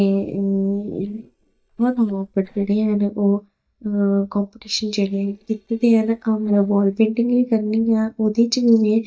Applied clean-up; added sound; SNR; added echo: neural mask model DeepFilterNet 3.